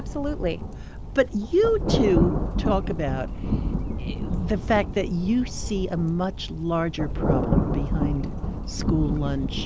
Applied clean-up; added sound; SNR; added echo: none; Thunder; 0 dB; none.